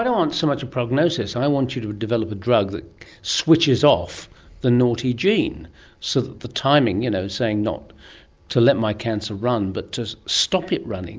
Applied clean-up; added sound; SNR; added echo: none; none; none; none.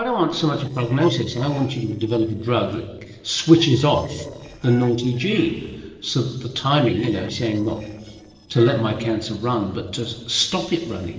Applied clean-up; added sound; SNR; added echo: neural separator model SepFormer DNS4.